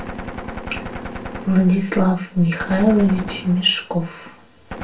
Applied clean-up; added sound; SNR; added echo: none; Gunshot, gunfire; 13 dB; reverberation time 0.3 s.